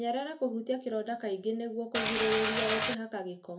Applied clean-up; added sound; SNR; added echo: none; Mechanisms; -5 dB; reverberation time 0.3 s.